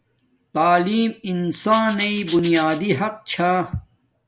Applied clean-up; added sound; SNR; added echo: none; Rattle (instrument); 14 dB; none.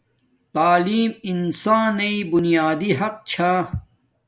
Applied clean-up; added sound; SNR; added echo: none; none; none; none.